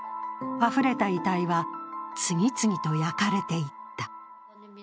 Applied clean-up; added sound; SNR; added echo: none; none; none; none.